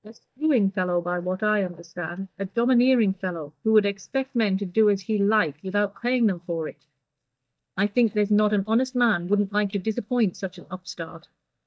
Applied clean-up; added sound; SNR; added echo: neural mask model DeepFilterNet 3.